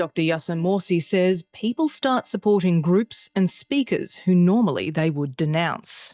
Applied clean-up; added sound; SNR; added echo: neural mask model DeepFilterNet 3.